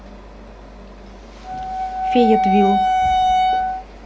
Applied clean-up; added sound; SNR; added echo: none; Wind instrument, woodwind instrument; -3 dB; none.